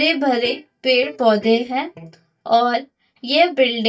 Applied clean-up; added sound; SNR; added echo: neural mask model DeepFilterNet 3.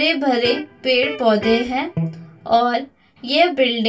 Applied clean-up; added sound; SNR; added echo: none; Electric guitar; 10 dB; reverberation time 0.2 s.